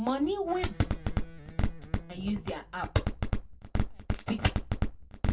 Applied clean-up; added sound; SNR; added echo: none; Electric guitar; 20 dB; reverberation time 0.2 s.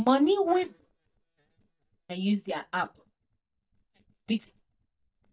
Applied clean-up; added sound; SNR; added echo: neural mask model DeepFilterNet 3.